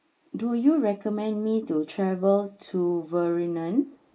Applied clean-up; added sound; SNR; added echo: neural mask model Resemble Enhance denoiser.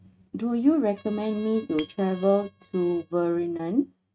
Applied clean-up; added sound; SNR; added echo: neural mask model RNNoise.